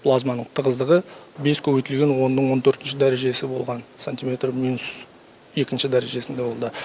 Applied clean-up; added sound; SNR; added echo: none; none; none; none.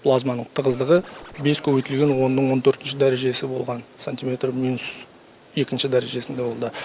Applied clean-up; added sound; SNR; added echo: none; Scratching (performance technique); 20 dB; none.